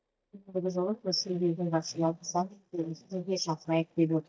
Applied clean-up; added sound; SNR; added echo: neural mask model DeepFilterNet 3.